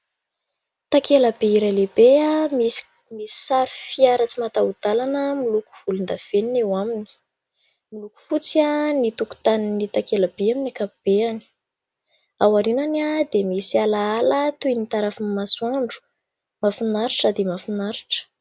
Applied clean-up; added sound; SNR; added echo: none; none; none; none.